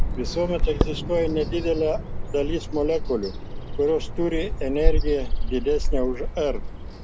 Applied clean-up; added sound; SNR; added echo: none; Bird vocalization, bird call, bird song; -1 dB; none.